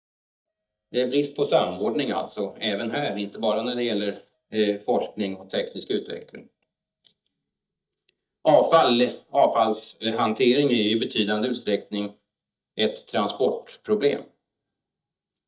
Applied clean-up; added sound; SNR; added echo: neural mask model DeepFilterNet 3.